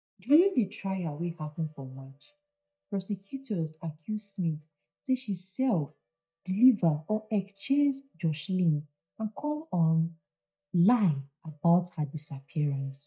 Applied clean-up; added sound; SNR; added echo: neural mask model DeepFilterNet 3.